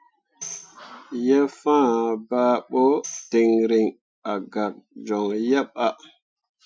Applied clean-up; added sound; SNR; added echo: classical method Wiener filter.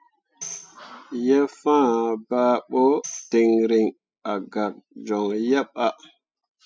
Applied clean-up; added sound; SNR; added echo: classical method spectral subtraction.